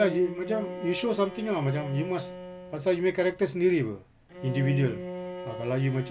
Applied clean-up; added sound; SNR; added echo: none; Bowed string instrument; 11 dB; none.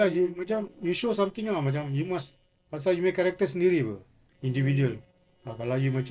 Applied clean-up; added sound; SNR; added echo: neural separator model SepFormer DNS4.